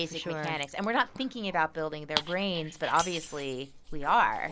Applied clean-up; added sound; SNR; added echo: none; Dog + Shatter; 12 dB; none.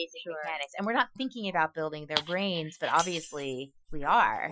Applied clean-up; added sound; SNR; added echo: classical method Wiener filter.